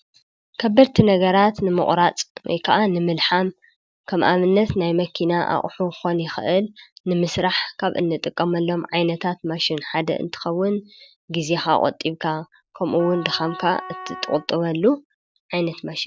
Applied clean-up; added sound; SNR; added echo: none; Wind instrument, woodwind instrument; 16 dB; none.